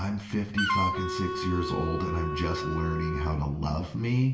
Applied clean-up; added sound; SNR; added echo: none; Wind instrument, woodwind instrument; 3 dB; reverberation time 0.8 s.